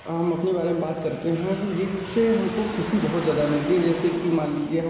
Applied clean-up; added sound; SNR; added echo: none; Aircraft; 12 dB; reverberation time 2.1 s.